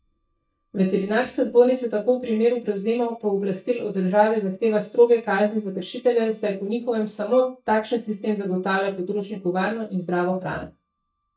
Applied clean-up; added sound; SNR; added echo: neural mask model DeepFilterNet 3.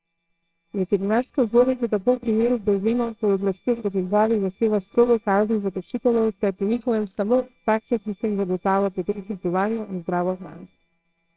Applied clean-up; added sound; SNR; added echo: neural separator model SepFormer WHAMR!.